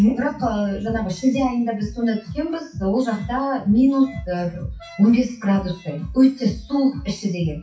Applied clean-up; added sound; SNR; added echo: classical method WPE with log-MMSE.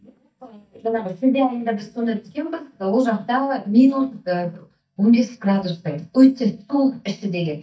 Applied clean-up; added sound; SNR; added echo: neural mask model DeepFilterNet 3.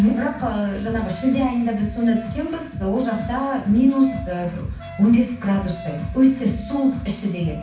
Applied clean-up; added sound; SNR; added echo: none; Wind instrument, woodwind instrument; 19 dB; reverberation time 0.6 s.